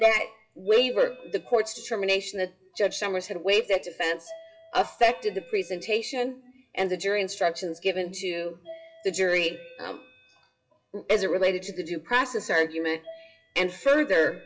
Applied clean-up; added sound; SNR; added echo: classical method WPE with log-MMSE.